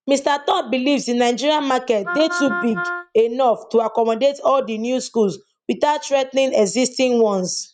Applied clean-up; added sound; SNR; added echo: neural mask model RNNoise.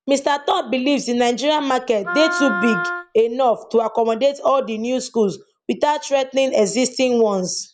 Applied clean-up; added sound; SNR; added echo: none; Wind instrument, woodwind instrument; 7 dB; none.